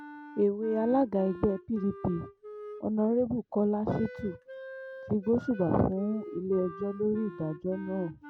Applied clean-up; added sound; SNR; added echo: none; Wind instrument, woodwind instrument; 15 dB; none.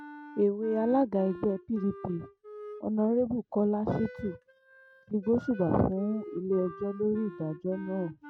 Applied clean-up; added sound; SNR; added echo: neural mask model RNNoise.